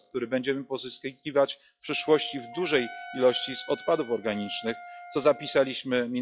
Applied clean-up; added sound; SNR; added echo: classical method log-MMSE.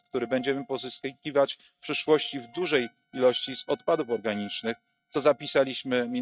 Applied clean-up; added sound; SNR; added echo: neural mask model RNNoise.